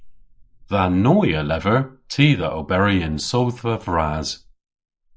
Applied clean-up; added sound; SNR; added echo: neural mask model Resemble Enhance denoiser.